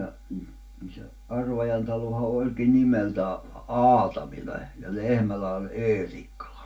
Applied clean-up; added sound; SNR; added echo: none; none; none; reverberation time 0.2 s.